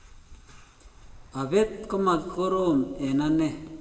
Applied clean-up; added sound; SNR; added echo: none; Traffic noise, roadway noise / Bus; 20 dB; reverberation time 1.1 s.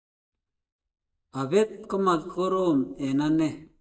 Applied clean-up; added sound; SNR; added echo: neural mask model DeepFilterNet 3.